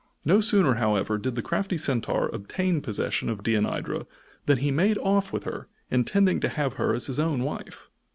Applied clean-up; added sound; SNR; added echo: none; none; none; none.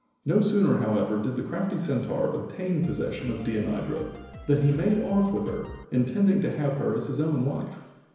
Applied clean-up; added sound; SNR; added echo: none; Drum kit; 17 dB; reverberation time 1.0 s.